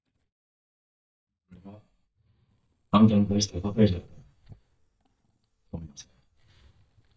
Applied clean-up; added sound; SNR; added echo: neural mask model DeepFilterNet 3.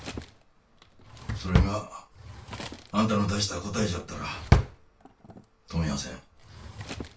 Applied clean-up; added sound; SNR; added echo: none; Drawer open or close; -1 dB; reverberation time 0.2 s.